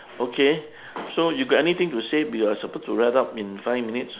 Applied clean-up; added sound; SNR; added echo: none; none; none; none.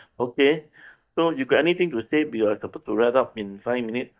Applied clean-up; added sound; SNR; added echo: neural mask model DeepFilterNet 3.